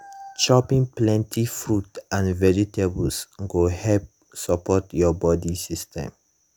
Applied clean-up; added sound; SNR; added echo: none; none; none; none.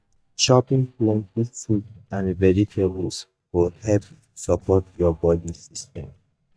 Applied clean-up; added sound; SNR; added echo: neural mask model DeepFilterNet 3.